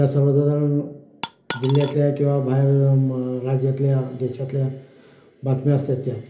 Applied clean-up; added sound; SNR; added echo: none; Coin (dropping); 11 dB; reverberation time 0.3 s.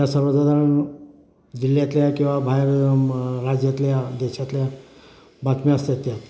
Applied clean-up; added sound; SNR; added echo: none; none; none; none.